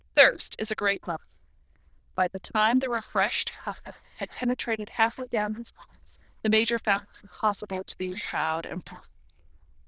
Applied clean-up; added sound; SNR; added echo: neural diffusion model UNIVERSE++.